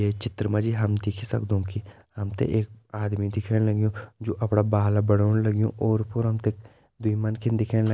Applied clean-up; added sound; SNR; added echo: none; none; none; none.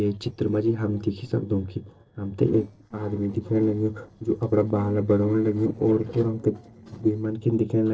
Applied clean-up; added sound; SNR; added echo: neural separator model SepFormer DNS4.